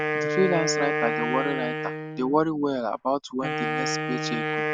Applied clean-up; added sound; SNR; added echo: none; Wind instrument, woodwind instrument; 1 dB; none.